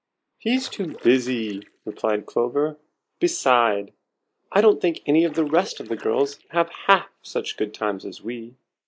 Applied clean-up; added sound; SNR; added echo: neural mask model Resemble Enhance denoiser.